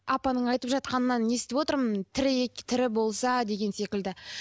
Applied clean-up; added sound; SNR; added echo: none; none; none; none.